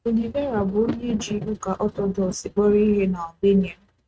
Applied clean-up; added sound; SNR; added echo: neural mask model RNNoise.